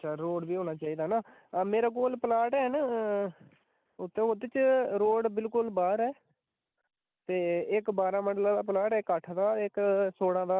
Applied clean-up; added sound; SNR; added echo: none; none; none; none.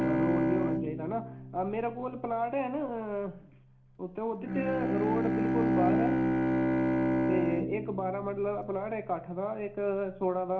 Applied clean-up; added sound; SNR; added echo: none; Bowed string instrument; -2 dB; reverberation time 0.4 s.